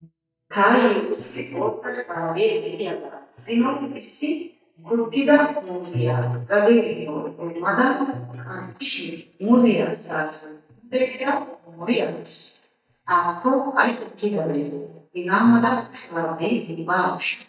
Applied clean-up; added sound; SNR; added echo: neural mask model DeepFilterNet 3.